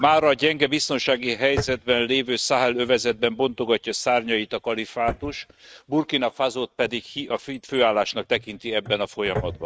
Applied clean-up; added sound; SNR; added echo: neural mask model RNNoise.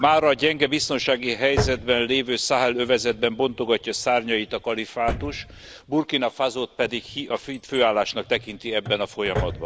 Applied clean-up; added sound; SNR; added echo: none; Drawer open or close; 12 dB; none.